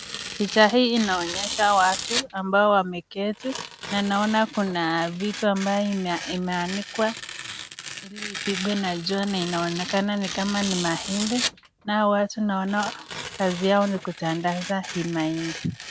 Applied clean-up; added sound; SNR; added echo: none; Tearing; 10 dB; none.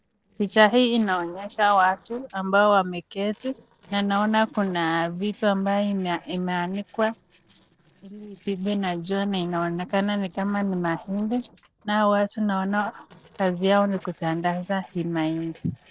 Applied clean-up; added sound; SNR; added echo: neural separator model SepFormer DNS4.